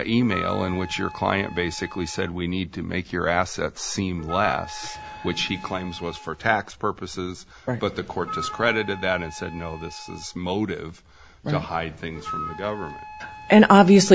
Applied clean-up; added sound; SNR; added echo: none; Wind instrument, woodwind instrument; 16 dB; none.